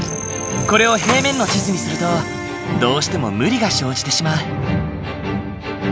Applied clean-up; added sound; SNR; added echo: none; Door; 10 dB; none.